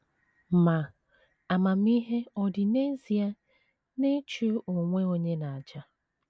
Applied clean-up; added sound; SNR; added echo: none; none; none; none.